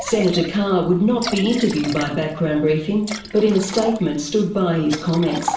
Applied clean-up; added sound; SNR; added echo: none; Liquid; 13 dB; reverberation time 0.6 s.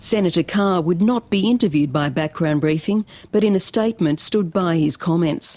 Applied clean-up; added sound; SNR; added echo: none; none; none; none.